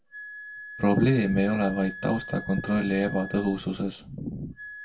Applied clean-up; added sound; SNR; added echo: none; Wind instrument, woodwind instrument; 15 dB; reverberation time 0.2 s.